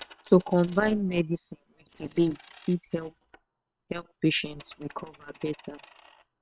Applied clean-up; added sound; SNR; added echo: neural separator model SepFormer WHAM!.